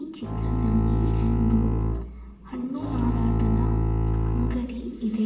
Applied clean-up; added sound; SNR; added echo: none; Bowed string instrument; -5 dB; reverberation time 0.8 s.